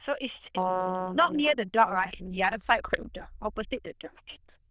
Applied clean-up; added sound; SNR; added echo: neural diffusion model UNIVERSE++.